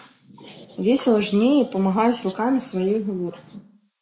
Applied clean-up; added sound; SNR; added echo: neural mask model Resemble Enhance denoiser.